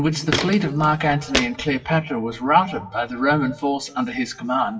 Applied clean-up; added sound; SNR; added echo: classical method WPE with log-MMSE.